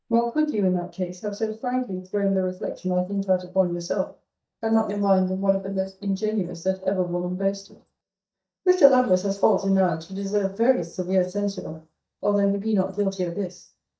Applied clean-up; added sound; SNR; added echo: neural mask model DeepFilterNet 3.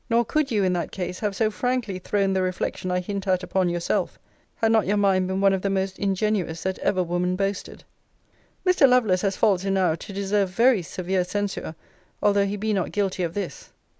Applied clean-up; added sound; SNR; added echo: none; none; none; none.